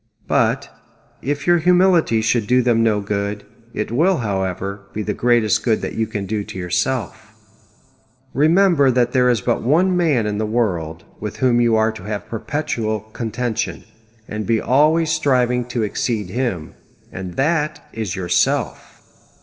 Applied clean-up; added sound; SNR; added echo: none; none; none; reverberation time 1.3 s.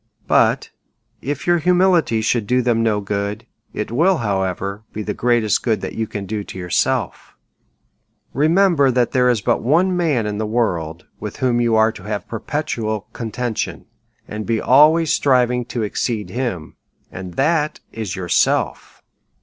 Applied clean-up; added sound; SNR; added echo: none; none; none; none.